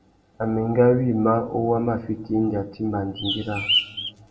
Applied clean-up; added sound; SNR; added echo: none; Bird; 3 dB; reverberation time 0.5 s.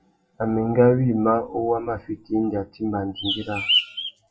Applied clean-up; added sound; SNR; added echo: classical method WPE with log-MMSE.